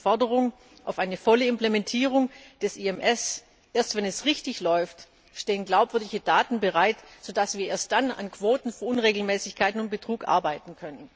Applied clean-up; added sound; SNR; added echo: none; none; none; none.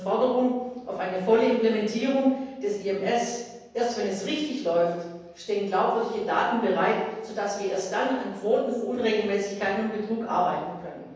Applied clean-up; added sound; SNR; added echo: none; none; none; reverberation time 1.1 s.